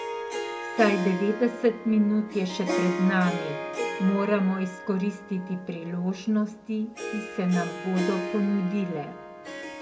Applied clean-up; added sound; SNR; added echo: none; Harp; 7 dB; reverberation time 1.2 s.